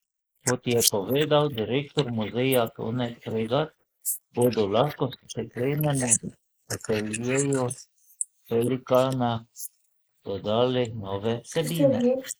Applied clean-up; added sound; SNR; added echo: neural mask model Resemble Enhance denoiser.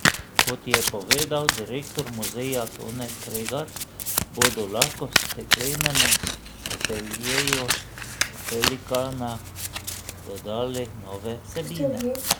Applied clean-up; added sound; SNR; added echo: none; Domestic sounds, home sounds; -4 dB; none.